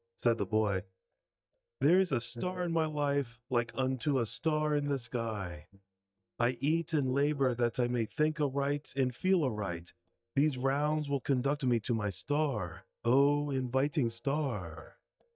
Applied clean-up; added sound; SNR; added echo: neural mask model DeepFilterNet 3.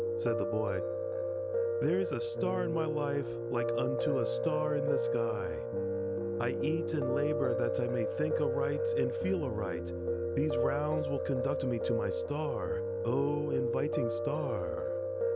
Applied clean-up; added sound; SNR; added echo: none; Piano; -3 dB; none.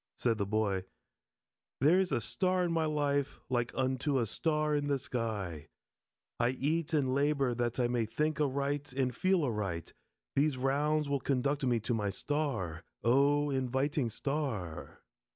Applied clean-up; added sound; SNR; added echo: none; none; none; none.